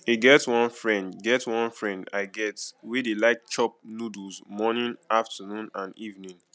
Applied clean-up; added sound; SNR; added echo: none; none; none; none.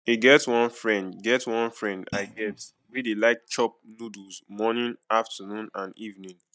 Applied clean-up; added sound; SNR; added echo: neural mask model DeepFilterNet 3.